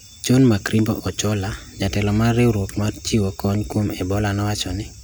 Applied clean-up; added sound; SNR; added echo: none; none; none; none.